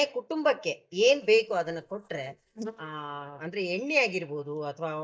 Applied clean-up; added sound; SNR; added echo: neural mask model DeepFilterNet 3.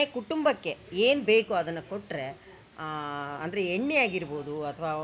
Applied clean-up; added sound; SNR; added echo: none; none; none; none.